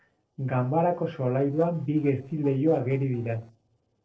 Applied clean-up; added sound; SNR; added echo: neural separator model SepFormer DNS4.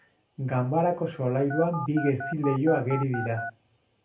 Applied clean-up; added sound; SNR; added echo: none; Telephone; 8 dB; reverberation time 0.3 s.